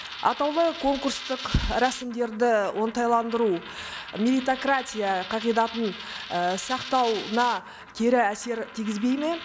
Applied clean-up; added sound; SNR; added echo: none; Coin (dropping); 13 dB; none.